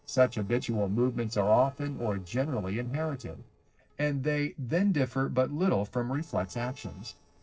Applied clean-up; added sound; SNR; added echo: neural separator model SepFormer DNS4.